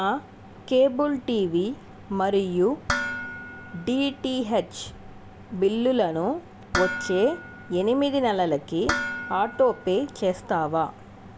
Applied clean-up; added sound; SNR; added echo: none; Dishes, pots, and pans; 8 dB; none.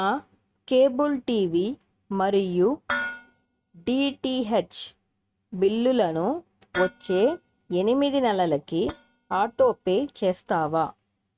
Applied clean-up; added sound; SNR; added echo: neural mask model RNNoise.